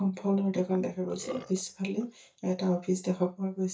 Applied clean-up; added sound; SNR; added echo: neural mask model DeepFilterNet 3.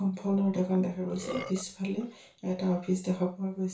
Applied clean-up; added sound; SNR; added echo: none; Burping, eructation; 17 dB; reverberation time 0.3 s.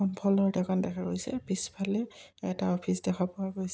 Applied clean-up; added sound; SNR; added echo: none; none; none; none.